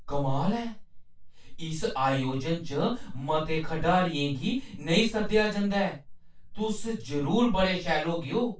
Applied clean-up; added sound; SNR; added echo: none; none; none; reverberation time 0.2 s.